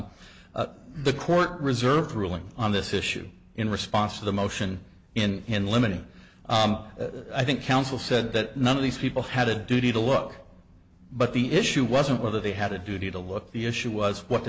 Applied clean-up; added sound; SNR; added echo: none; none; none; none.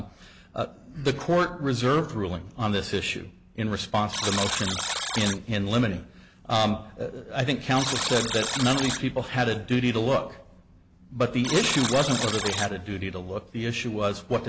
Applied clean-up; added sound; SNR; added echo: none; Alarm; 6 dB; none.